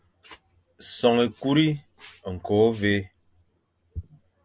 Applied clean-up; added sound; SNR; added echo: none; none; none; none.